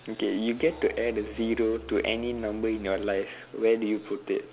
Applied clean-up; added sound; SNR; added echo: none; Musical instrument; 19 dB; none.